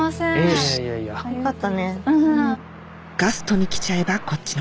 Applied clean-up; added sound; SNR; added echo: none; none; none; none.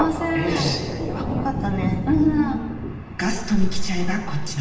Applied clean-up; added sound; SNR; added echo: none; Thunder; 6 dB; reverberation time 1.2 s.